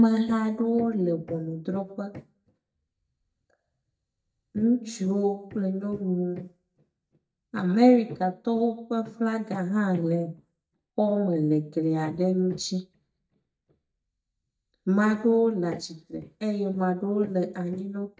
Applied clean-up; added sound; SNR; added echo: neural mask model DeepFilterNet 3.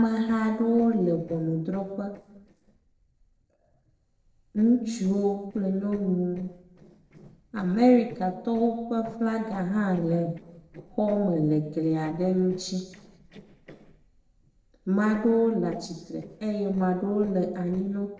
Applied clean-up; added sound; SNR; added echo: neural separator model SepFormer DNS4.